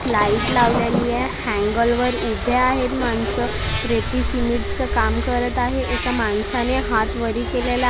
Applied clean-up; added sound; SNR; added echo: none; Waves, surf; 9 dB; none.